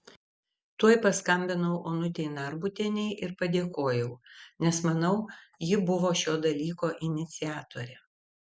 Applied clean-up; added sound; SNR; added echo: none; none; none; none.